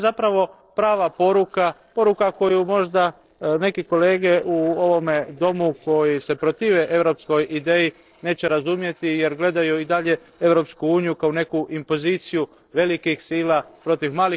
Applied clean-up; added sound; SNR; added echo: neural separator model SepFormer DNS4.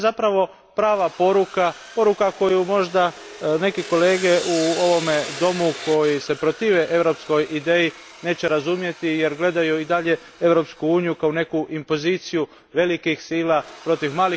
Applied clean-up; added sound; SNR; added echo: none; Sawing; 17 dB; none.